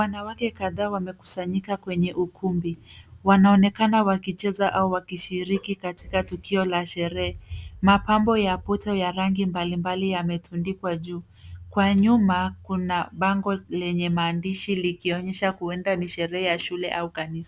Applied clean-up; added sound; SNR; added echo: none; none; none; none.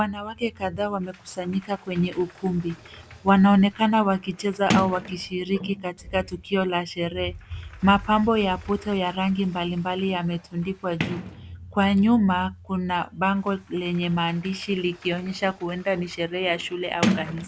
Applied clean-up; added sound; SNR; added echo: none; Sliding door; 11 dB; none.